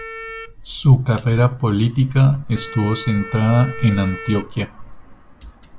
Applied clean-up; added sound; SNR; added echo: none; Wind instrument, woodwind instrument; 17 dB; none.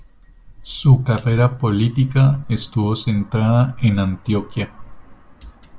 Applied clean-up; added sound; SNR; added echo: none; none; none; none.